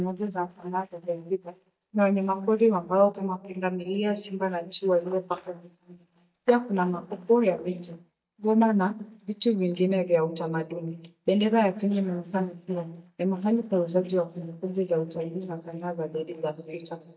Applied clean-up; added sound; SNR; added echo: neural mask model DeepFilterNet 3.